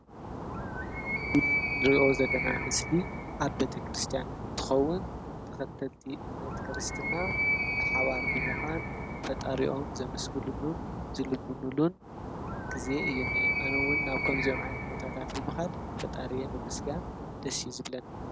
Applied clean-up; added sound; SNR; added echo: none; Animal; 0 dB; none.